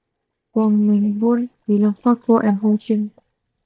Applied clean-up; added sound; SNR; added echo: neural mask model DeepFilterNet 3.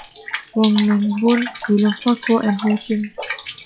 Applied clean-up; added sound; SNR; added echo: classical method log-MMSE.